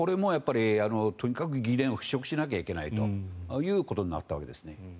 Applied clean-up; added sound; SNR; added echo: none; none; none; none.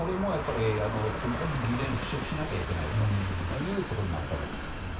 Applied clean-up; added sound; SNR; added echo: none; Train; 3 dB; reverberation time 0.3 s.